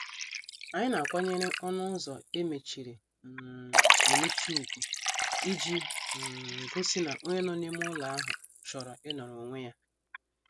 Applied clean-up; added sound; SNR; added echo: none; Liquid; -3 dB; none.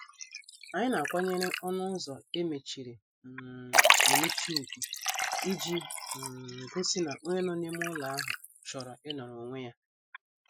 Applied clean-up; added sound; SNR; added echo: classical method Wiener filter.